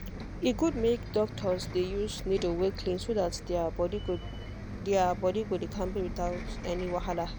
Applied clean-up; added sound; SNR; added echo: none; Bus; 7 dB; none.